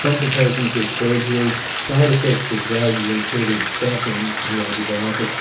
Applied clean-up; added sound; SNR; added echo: none; Bathtub (filling or washing); 3 dB; reverberation time 0.7 s.